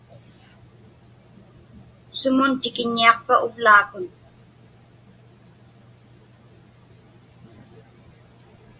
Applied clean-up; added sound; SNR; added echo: none; none; none; none.